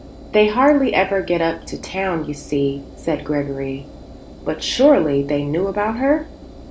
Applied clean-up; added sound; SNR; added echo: none; Engine; 18 dB; none.